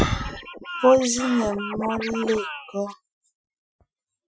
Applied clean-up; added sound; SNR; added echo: classical method Wiener filter.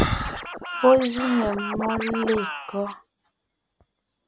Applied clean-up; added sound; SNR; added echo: none; Breathing + Scratching (performance technique); 5 dB; none.